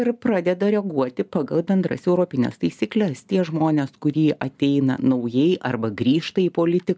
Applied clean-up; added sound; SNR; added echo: none; none; none; none.